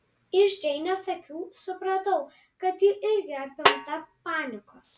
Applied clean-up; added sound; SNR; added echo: none; Snare drum; -1 dB; none.